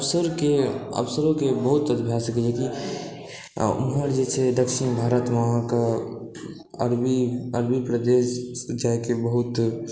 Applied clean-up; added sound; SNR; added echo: none; none; none; none.